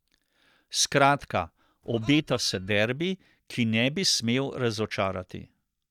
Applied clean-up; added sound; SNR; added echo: neural mask model DeepFilterNet 3.